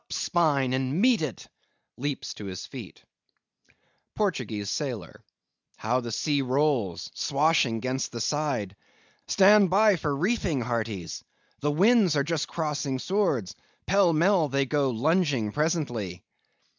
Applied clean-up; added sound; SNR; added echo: none; none; none; none.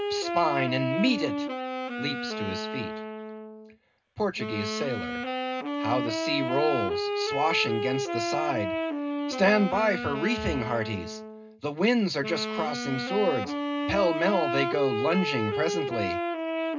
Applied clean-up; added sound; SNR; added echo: none; Wind instrument, woodwind instrument; 2 dB; reverberation time 0.2 s.